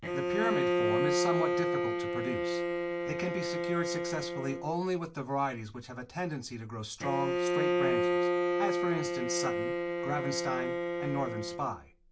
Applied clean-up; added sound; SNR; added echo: none; Bowed string instrument; -4 dB; reverberation time 0.2 s.